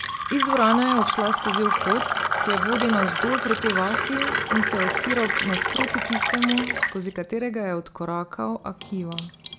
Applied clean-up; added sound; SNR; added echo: none; Fill (with liquid); 0 dB; none.